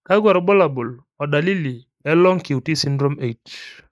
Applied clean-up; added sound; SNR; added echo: neural mask model Resemble Enhance denoiser.